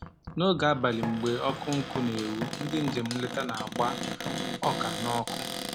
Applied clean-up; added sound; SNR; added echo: none; Drum kit + Cupboard open or close; 5 dB; none.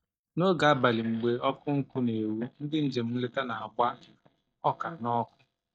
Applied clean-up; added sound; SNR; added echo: neural mask model DeepFilterNet 3.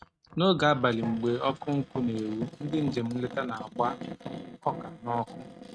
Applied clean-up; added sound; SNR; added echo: neural mask model RNNoise.